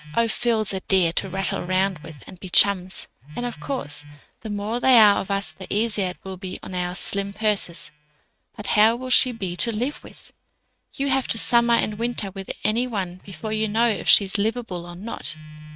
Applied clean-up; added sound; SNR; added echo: neural mask model RNNoise.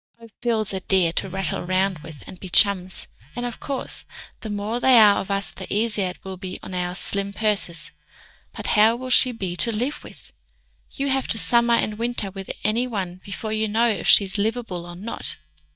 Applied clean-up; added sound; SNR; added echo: neural mask model DeepFilterNet 3.